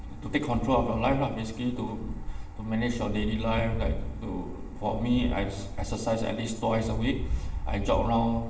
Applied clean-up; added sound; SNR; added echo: none; none; none; reverberation time 0.9 s.